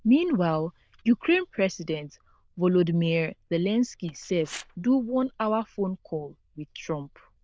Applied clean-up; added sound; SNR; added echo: neural diffusion model UNIVERSE++.